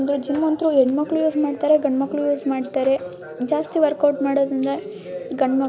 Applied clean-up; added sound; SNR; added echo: none; none; none; none.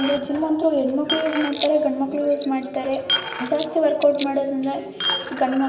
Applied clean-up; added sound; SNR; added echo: none; Coin (dropping); 3 dB; reverberation time 1.3 s.